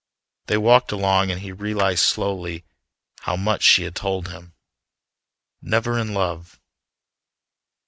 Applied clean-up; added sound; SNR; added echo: none; Clapping; 17 dB; none.